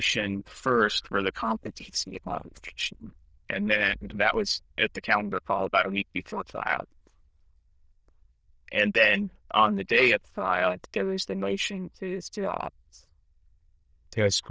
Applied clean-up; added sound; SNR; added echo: neural diffusion model UNIVERSE++.